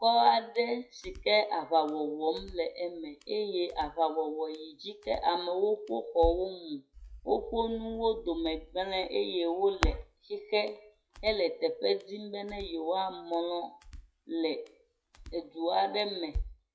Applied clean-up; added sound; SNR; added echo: classical method WPE with log-MMSE.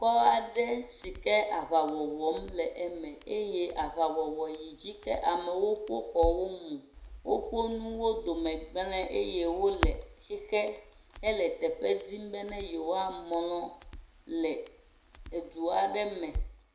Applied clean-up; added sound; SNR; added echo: none; Crackle; 11 dB; reverberation time 0.5 s.